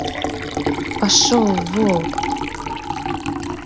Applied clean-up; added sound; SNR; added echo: none; Liquid; 2 dB; none.